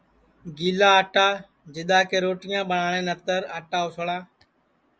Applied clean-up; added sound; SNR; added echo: none; none; none; none.